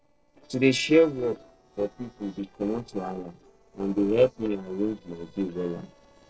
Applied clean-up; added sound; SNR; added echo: neural separator model SepFormer DNS4.